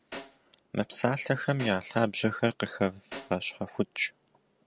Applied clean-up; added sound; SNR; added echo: none; Snare drum; 18 dB; none.